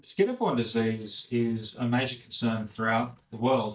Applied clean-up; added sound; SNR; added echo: neural mask model DeepFilterNet 3.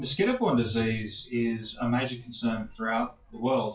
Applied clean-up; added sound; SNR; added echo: classical method WPE with log-MMSE.